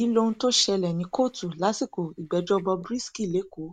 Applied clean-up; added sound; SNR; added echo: neural mask model RNNoise.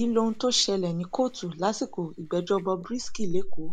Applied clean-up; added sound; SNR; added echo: none; Chewing, mastication; 3 dB; none.